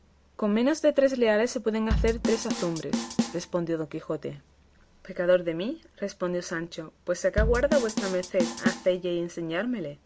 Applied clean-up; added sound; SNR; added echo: none; Drum kit; 3 dB; none.